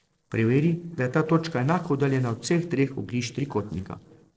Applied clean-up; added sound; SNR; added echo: neural separator model SepFormer DNS4.